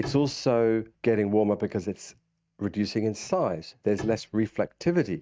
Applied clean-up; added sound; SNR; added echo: neural mask model RNNoise.